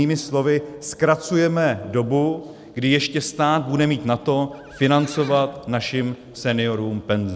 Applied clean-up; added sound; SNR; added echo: none; Livestock, farm animals, working animals; 20 dB; none.